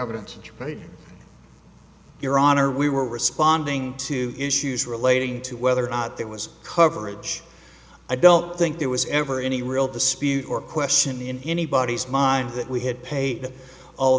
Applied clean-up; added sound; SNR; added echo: none; none; none; none.